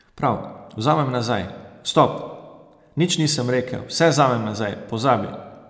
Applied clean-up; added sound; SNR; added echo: none; none; none; none.